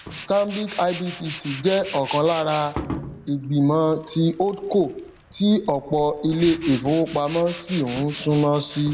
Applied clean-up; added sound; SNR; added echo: none; Tools; 13 dB; none.